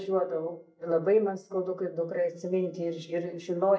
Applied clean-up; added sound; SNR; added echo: neural mask model DeepFilterNet 3.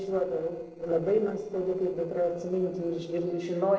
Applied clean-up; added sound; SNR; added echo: neural separator model SepFormer DNS4.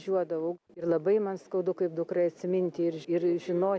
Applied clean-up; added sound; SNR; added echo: none; none; none; none.